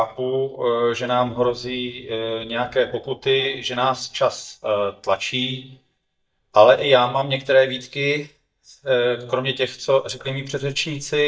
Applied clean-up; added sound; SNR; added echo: neural mask model DeepFilterNet 3.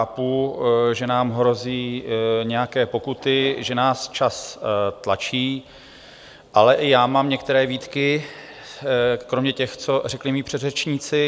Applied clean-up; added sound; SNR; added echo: none; none; none; none.